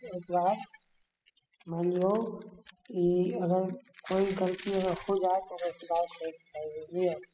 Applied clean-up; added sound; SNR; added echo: classical method spectral subtraction.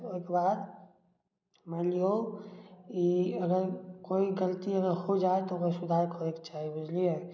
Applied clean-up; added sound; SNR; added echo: none; none; none; none.